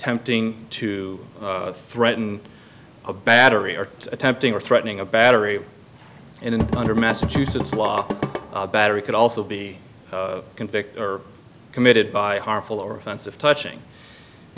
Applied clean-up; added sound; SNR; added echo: none; Drum / Drum kit; 3 dB; none.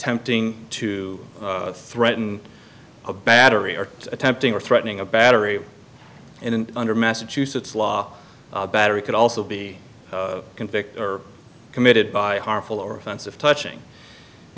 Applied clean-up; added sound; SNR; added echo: none; none; none; none.